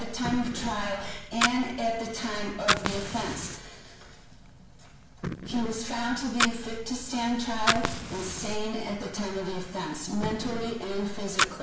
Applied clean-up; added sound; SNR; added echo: none; Fire; 3 dB; reverberation time 0.7 s.